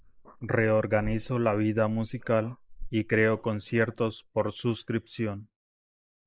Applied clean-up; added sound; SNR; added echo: neural mask model Resemble Enhance denoiser.